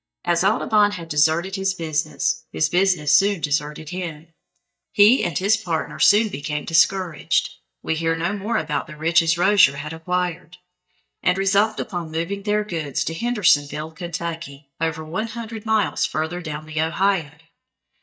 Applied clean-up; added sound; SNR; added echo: neural mask model DeepFilterNet 3.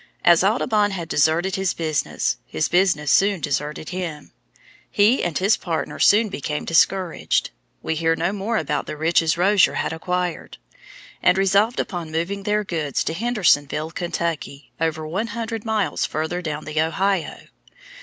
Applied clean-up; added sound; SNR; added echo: none; none; none; none.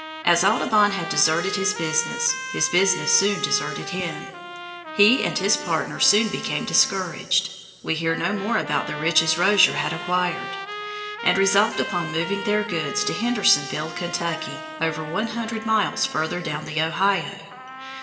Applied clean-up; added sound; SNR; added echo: none; Trumpet; 10 dB; reverberation time 1.6 s.